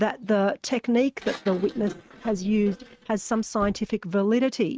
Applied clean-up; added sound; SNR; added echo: neural mask model RNNoise.